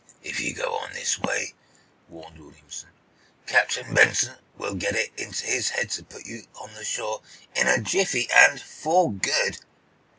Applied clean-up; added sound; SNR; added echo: none; none; none; none.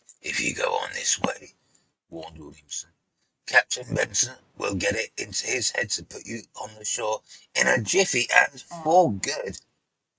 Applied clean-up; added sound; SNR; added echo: neural mask model RNNoise.